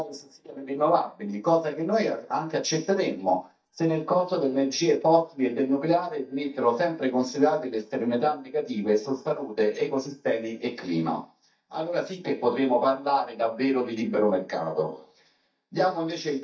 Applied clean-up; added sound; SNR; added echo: neural mask model DeepFilterNet 3.